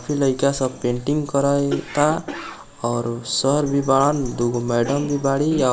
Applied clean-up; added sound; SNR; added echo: none; Bell + Cough; 14 dB; none.